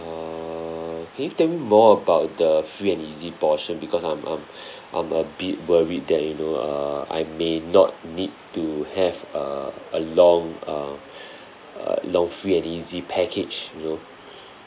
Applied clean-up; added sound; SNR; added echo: none; none; none; none.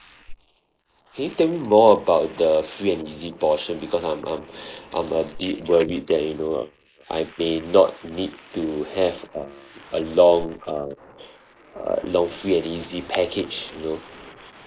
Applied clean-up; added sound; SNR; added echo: neural mask model Resemble Enhance denoiser.